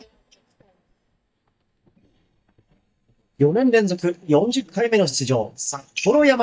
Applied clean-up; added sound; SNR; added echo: neural mask model DeepFilterNet 3.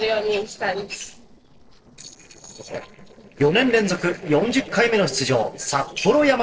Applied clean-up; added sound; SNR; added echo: neural separator model SepFormer DNS4.